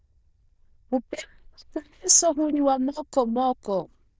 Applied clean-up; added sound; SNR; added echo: neural diffusion model UNIVERSE++.